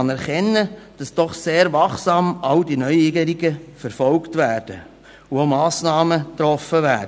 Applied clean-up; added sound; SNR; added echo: none; none; none; none.